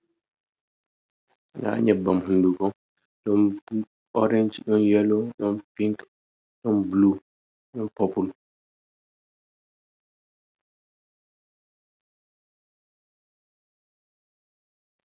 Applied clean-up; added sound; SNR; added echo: none; none; none; none.